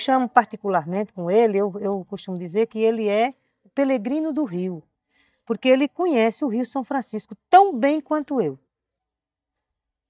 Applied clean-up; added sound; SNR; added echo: neural mask model DeepFilterNet 3.